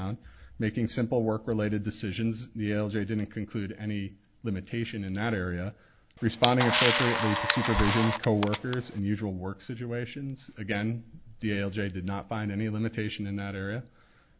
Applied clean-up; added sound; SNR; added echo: none; Camera; 0 dB; none.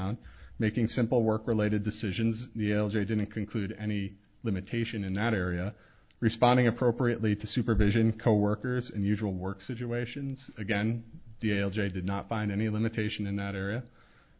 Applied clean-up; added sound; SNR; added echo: none; none; none; none.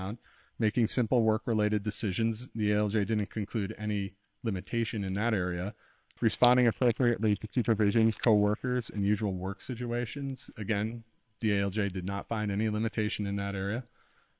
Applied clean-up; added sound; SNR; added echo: neural separator model SepFormer WHAM!.